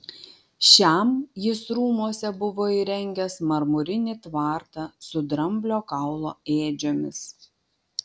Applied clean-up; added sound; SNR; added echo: none; none; none; none.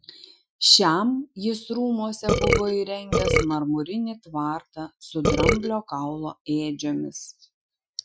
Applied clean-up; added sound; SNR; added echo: classical method Wiener filter.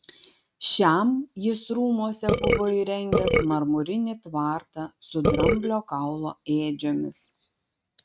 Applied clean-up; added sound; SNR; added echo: neural mask model RNNoise.